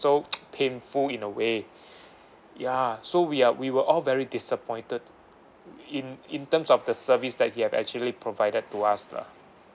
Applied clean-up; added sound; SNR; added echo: none; none; none; none.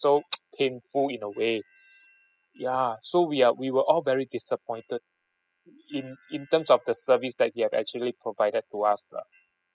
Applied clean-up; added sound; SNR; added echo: classical method spectral subtraction.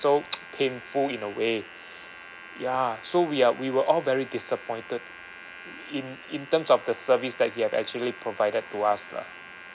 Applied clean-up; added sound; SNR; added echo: none; Domestic sounds, home sounds; 17 dB; none.